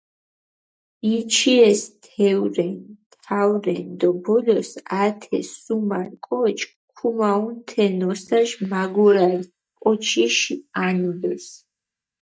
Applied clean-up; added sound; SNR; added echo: neural mask model DeepFilterNet 3.